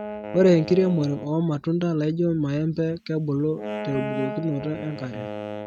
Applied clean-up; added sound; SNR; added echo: neural mask model RNNoise.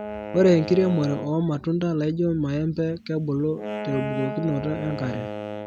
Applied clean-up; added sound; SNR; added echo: none; Wind instrument, woodwind instrument; 10 dB; none.